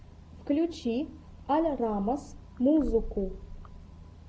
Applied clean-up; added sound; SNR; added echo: none; none; none; none.